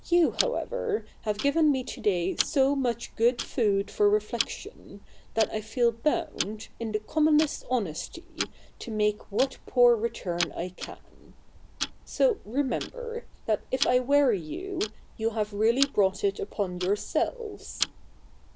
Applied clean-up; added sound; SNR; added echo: none; Tick-tock; 12 dB; none.